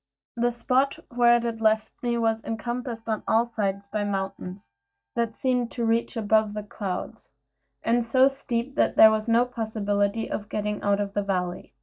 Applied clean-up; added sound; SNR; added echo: neural mask model DeepFilterNet 3.